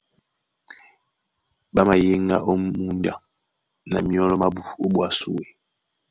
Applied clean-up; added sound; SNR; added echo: none; none; none; none.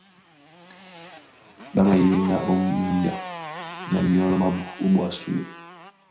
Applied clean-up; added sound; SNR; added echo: none; Motorcycle; 13 dB; reverberation time 0.5 s.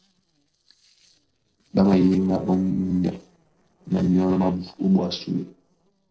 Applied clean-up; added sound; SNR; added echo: neural separator model SepFormer DNS4.